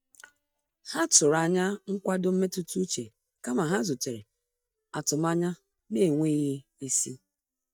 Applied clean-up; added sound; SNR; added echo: neural mask model DeepFilterNet 3.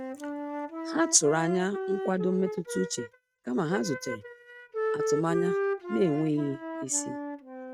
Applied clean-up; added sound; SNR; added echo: neural mask model RNNoise.